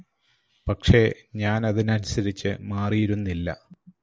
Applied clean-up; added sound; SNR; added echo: none; none; none; none.